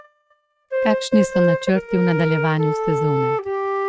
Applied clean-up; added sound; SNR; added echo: neural mask model RNNoise.